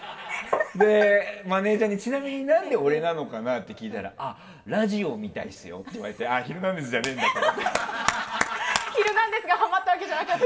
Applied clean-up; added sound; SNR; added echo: none; Tap; 5 dB; reverberation time 1.8 s.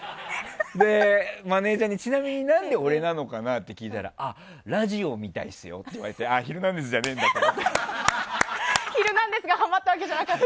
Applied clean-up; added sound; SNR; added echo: none; none; none; none.